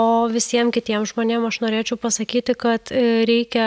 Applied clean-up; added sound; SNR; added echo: none; none; none; none.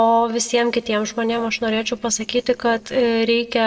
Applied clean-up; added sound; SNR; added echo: neural separator model SepFormer DNS4.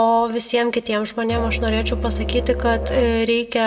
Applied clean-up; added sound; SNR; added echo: none; Musical instrument; 6 dB; reverberation time 0.4 s.